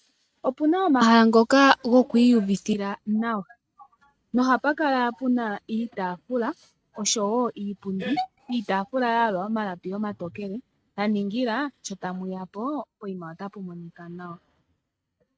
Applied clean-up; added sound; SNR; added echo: neural mask model RNNoise.